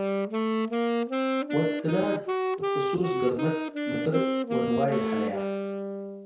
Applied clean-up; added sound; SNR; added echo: none; Wind instrument, woodwind instrument; -3 dB; reverberation time 0.6 s.